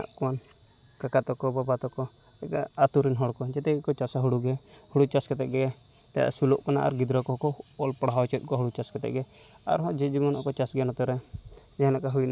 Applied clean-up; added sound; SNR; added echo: none; none; none; none.